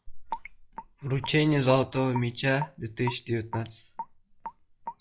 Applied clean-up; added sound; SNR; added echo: classical method log-MMSE.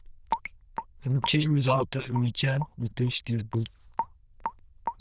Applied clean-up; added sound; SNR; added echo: neural diffusion model UNIVERSE++.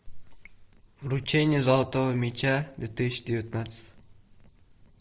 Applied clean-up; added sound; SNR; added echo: neural separator model SepFormer DNS4.